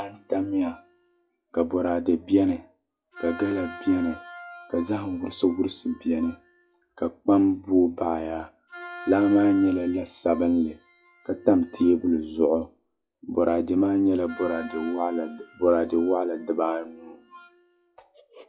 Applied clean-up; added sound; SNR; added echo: classical method log-MMSE.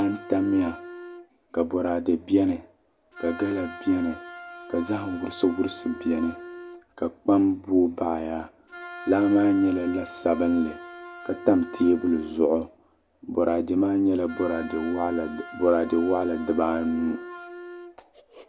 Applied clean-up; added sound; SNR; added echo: none; Wind instrument, woodwind instrument; 16 dB; none.